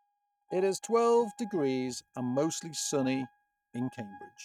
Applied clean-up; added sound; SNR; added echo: neural mask model RNNoise.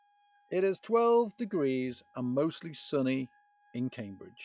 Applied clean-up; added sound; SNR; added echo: classical method log-MMSE.